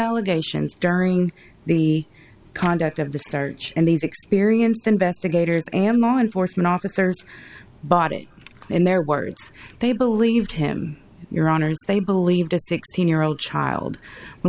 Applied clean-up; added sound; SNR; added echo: none; none; none; none.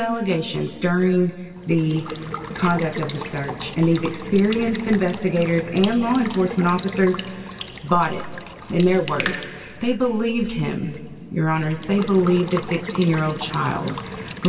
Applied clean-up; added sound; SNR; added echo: none; Water tap, faucet / Water / Liquid; 13 dB; reverberation time 2.3 s.